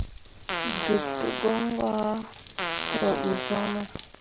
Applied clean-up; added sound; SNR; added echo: none; Fart + Rain; 1 dB; none.